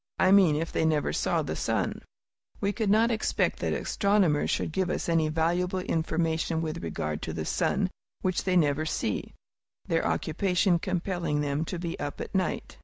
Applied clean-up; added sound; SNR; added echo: none; none; none; none.